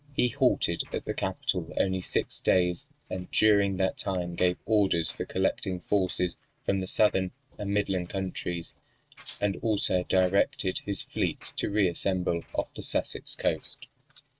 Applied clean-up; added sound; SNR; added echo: neural mask model RNNoise.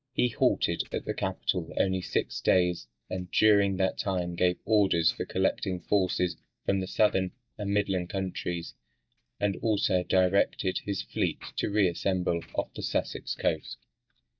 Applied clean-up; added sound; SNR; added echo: neural mask model DeepFilterNet 3.